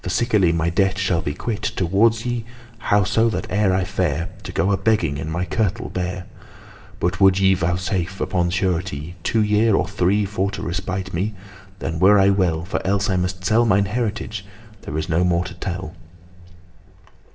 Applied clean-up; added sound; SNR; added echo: none; none; none; reverberation time 2.8 s.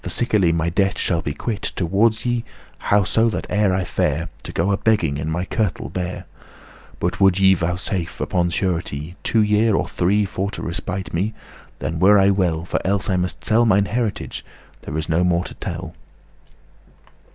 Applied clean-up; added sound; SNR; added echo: none; none; none; none.